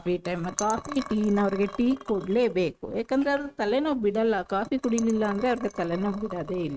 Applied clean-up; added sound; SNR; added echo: neural mask model RNNoise.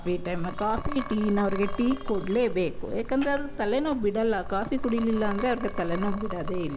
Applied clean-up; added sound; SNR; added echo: none; Liquid; 5 dB; none.